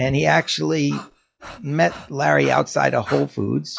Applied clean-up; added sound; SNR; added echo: classical method log-MMSE.